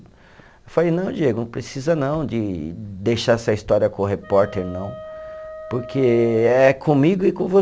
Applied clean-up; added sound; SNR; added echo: none; Wind instrument, woodwind instrument; 17 dB; none.